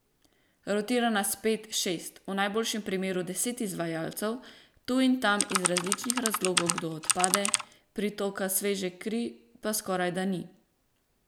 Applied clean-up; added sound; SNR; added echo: none; Computer keyboard; -1 dB; none.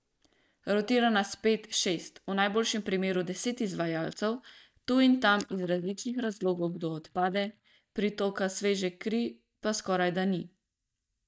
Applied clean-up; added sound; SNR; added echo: neural mask model DeepFilterNet 3.